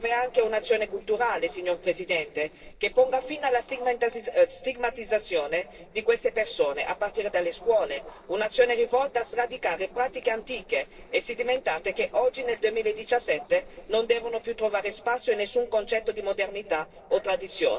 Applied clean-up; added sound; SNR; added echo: neural separator model SepFormer DNS4.